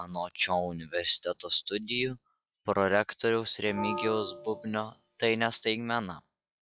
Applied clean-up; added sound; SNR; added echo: classical method log-MMSE.